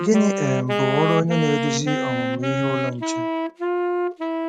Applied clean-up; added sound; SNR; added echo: none; Wind instrument, woodwind instrument; 0 dB; none.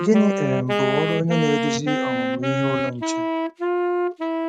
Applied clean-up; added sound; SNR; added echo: neural mask model RNNoise.